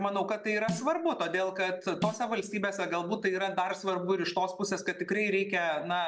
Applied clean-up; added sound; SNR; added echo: none; Snare drum; 11 dB; none.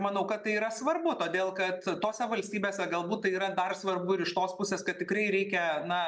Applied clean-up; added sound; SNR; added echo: none; none; none; none.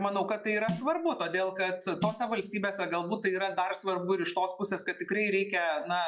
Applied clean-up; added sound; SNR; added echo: classical method log-MMSE.